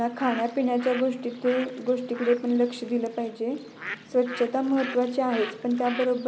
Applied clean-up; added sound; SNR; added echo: none; Bird; 14 dB; none.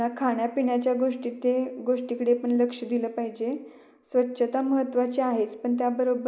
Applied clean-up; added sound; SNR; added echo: none; none; none; none.